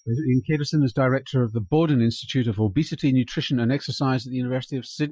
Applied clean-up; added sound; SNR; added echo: classical method Wiener filter.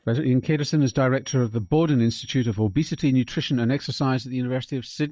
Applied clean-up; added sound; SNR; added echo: neural mask model DeepFilterNet 3.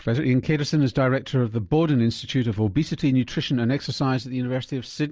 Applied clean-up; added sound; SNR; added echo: none; none; none; none.